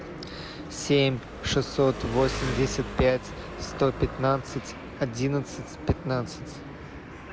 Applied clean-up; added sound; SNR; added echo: none; Engine; 12 dB; none.